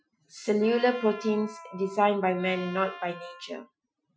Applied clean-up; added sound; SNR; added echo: classical method Wiener filter.